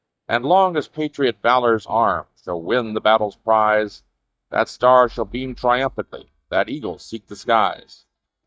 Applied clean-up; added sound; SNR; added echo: neural mask model DeepFilterNet 3.